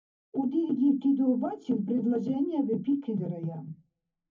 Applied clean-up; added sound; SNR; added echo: none; none; none; reverberation time 0.3 s.